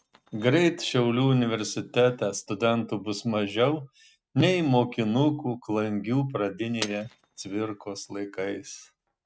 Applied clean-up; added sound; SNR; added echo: neural mask model RNNoise.